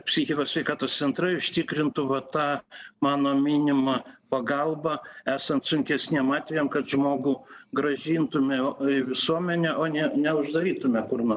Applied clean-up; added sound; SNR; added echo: none; none; none; none.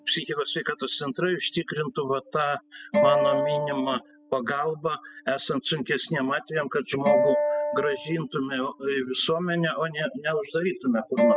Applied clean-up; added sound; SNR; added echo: classical method spectral subtraction.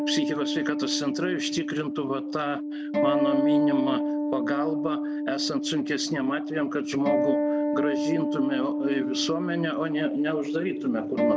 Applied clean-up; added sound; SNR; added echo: none; Acoustic guitar; -1 dB; none.